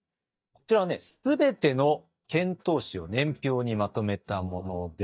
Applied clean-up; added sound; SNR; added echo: neural mask model DeepFilterNet 3.